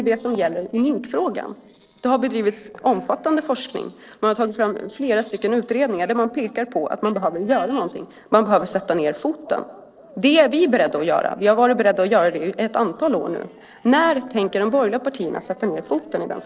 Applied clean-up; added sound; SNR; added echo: neural separator model SepFormer DNS4.